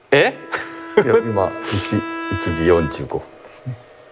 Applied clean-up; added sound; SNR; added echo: none; Bowed string instrument; 11 dB; none.